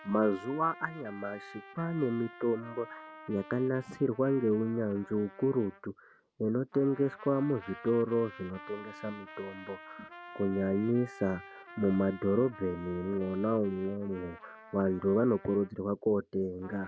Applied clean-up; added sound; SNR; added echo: none; Trumpet; 19 dB; none.